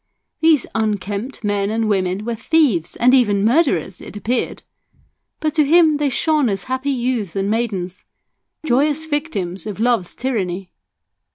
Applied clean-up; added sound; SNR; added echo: none; Tabla; 15 dB; none.